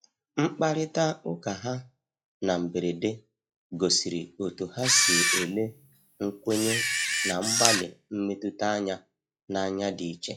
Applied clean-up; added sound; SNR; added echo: classical method log-MMSE.